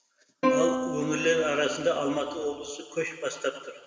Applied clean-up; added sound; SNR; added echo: none; Plucked string instrument; 1 dB; reverberation time 2.1 s.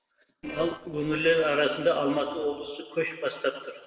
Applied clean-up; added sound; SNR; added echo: neural separator model SepFormer DNS4.